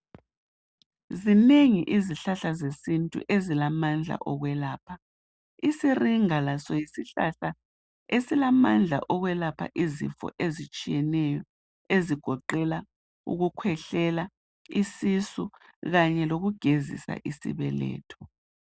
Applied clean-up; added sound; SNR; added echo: none; none; none; none.